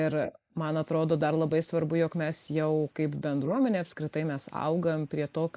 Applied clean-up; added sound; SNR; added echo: neural mask model Resemble Enhance denoiser.